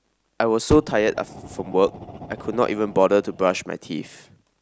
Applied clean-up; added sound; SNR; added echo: none; Fire; 12 dB; none.